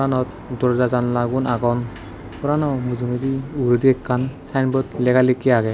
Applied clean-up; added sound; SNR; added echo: none; Sliding door + Boat, Water vehicle; 16 dB; none.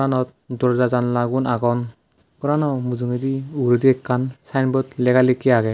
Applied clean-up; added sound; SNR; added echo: none; none; none; none.